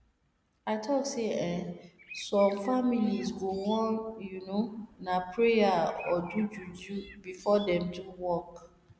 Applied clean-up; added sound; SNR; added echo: none; Bird; 19 dB; none.